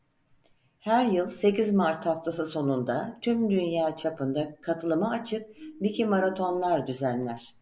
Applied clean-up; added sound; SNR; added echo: none; none; none; none.